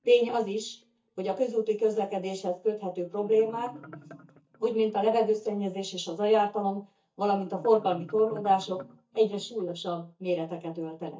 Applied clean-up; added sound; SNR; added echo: neural mask model DeepFilterNet 3.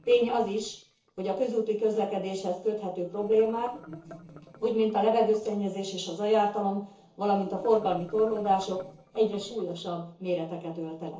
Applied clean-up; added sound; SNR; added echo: neural separator model SepFormer DNS4.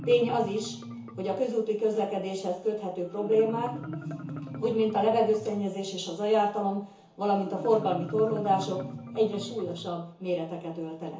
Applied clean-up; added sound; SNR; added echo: none; Marimba, xylophone; 13 dB; reverberation time 0.7 s.